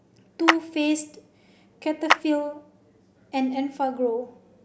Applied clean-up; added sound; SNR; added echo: none; Clapping; 1 dB; none.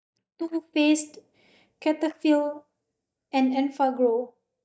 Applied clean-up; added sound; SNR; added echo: neural mask model DeepFilterNet 3.